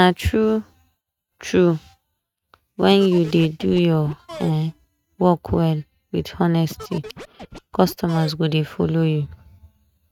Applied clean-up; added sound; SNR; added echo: neural mask model RNNoise.